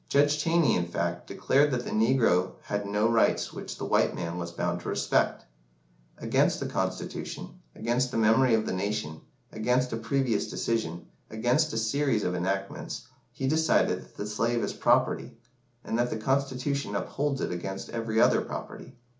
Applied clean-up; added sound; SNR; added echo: none; none; none; none.